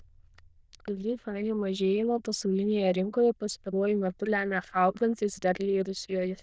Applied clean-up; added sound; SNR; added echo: neural diffusion model UNIVERSE++.